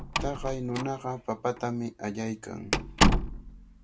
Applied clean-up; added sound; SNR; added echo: none; Slam; -4 dB; none.